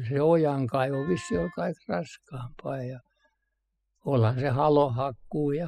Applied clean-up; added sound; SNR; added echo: classical method spectral subtraction.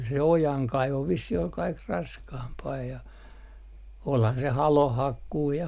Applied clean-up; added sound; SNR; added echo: none; none; none; none.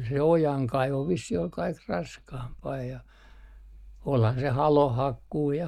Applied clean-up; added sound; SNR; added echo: neural mask model DeepFilterNet 3.